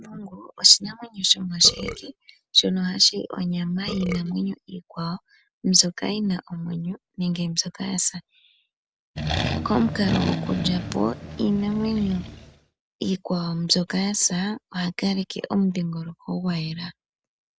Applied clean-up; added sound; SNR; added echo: none; Accelerating, revving, vroom + Burping, eructation; 5 dB; none.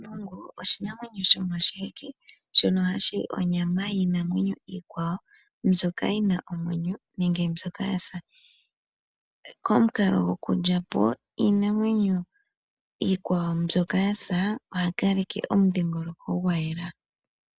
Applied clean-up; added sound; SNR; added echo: none; none; none; none.